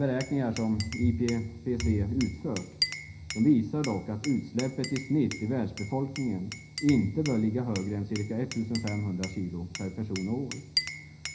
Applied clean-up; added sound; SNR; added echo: none; Glass; 11 dB; reverberation time 0.5 s.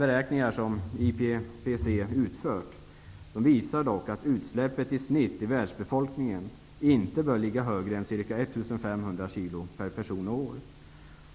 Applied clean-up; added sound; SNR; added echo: none; none; none; none.